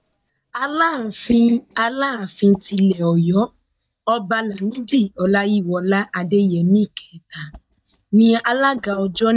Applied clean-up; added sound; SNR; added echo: neural mask model DeepFilterNet 3.